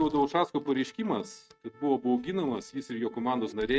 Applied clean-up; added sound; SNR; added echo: neural mask model RNNoise.